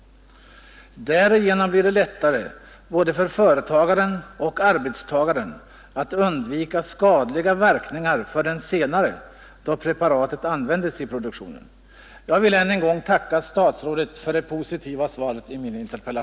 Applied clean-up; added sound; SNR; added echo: none; none; none; none.